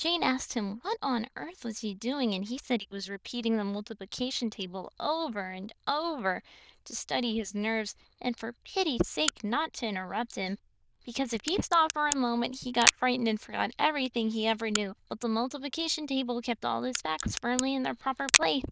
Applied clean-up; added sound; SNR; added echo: neural diffusion model UNIVERSE++.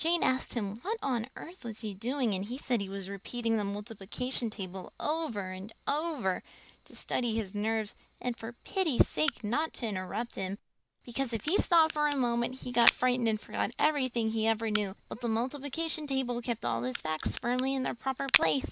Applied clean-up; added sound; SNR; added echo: none; Crack; 3 dB; none.